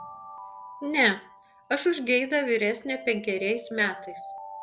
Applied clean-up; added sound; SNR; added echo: none; Alarm; 16 dB; none.